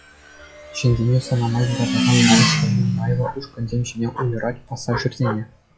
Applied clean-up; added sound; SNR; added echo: classical method log-MMSE.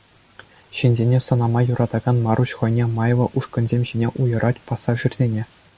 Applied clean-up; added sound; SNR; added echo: none; none; none; none.